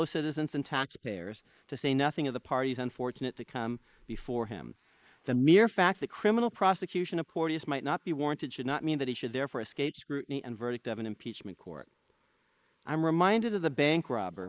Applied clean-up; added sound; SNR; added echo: neural mask model Resemble Enhance denoiser.